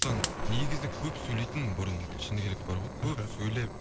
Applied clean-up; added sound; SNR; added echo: none; Fire; 2 dB; none.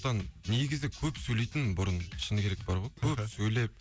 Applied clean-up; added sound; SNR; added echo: none; none; none; none.